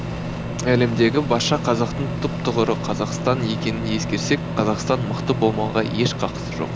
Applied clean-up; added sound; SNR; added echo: none; Microwave oven; 4 dB; none.